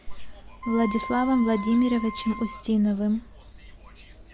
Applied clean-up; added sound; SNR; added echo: none; Wind instrument, woodwind instrument; 11 dB; none.